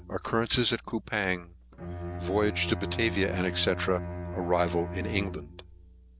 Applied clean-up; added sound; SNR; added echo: none; Bowed string instrument; 7 dB; none.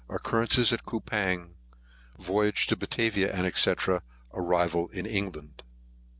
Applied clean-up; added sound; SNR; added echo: none; none; none; none.